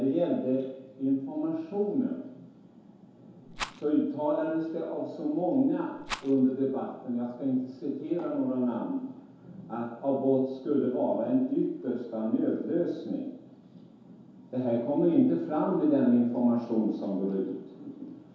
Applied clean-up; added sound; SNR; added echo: none; Rattle; 12 dB; reverberation time 0.8 s.